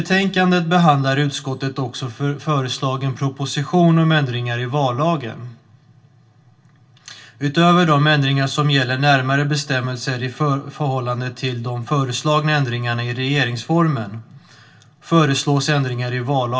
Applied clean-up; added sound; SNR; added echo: none; none; none; reverberation time 0.2 s.